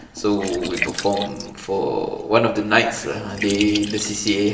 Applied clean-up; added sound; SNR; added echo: none; Liquid; 11 dB; reverberation time 0.9 s.